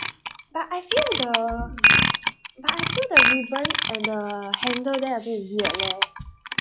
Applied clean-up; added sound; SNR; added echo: classical method log-MMSE.